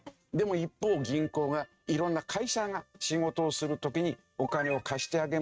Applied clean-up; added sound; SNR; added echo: neural mask model RNNoise.